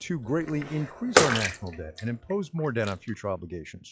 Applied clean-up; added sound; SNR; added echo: classical method log-MMSE.